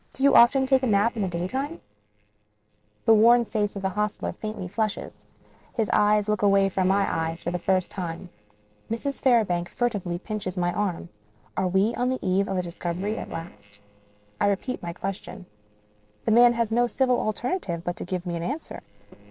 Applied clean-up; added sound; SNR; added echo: neural separator model SepFormer DNS4.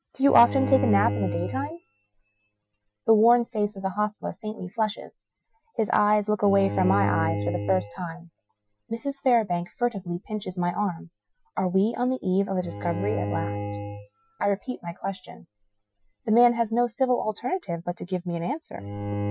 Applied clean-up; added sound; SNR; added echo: classical method Wiener filter.